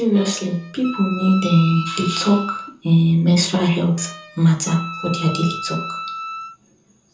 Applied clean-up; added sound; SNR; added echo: none; Wind instrument, woodwind instrument; 12 dB; reverberation time 0.5 s.